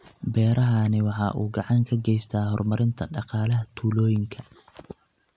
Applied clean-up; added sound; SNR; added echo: none; none; none; none.